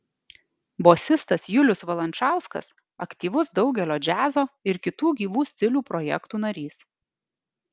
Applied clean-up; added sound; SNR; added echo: none; none; none; none.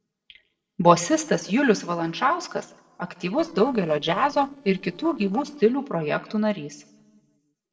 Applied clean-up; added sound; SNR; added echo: neural separator model SepFormer DNS4.